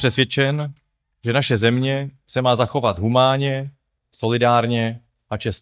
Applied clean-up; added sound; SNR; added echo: neural mask model DeepFilterNet 3.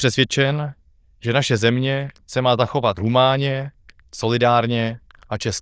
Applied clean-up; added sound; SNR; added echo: neural diffusion model UNIVERSE++.